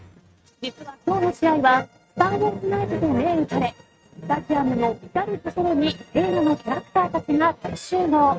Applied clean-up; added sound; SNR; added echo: neural mask model RNNoise.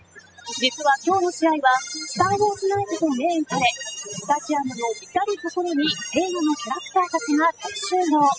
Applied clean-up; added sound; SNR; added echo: classical method spectral subtraction.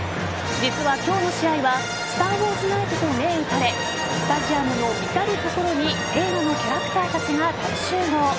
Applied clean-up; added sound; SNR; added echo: none; none; none; none.